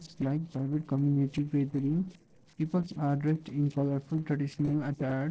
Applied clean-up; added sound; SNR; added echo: neural separator model SepFormer DNS4.